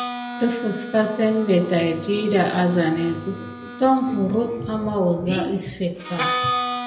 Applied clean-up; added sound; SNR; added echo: none; Harmonica; 9 dB; reverberation time 0.8 s.